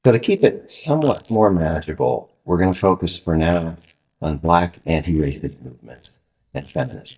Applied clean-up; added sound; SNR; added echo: neural mask model DeepFilterNet 3.